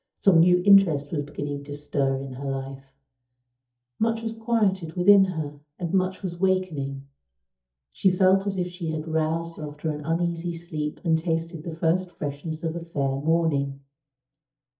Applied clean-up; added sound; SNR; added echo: neural mask model DeepFilterNet 3.